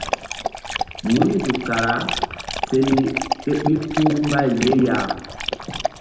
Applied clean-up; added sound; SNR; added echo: none; Dog; 5 dB; reverberation time 0.8 s.